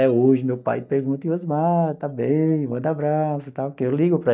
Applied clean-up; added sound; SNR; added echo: neural mask model DeepFilterNet 3.